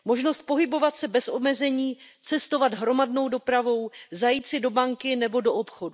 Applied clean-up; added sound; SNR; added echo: none; none; none; none.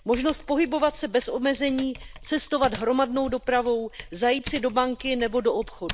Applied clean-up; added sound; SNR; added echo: none; Typing; 16 dB; none.